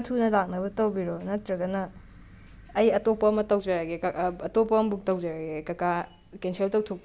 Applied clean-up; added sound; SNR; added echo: none; none; none; none.